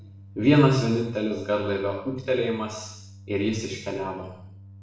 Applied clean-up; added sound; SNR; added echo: none; Organ; 20 dB; reverberation time 0.7 s.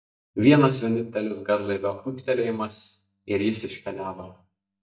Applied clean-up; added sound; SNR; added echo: neural mask model DeepFilterNet 3.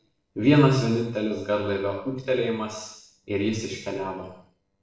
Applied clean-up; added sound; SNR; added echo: neural separator model SepFormer DNS4.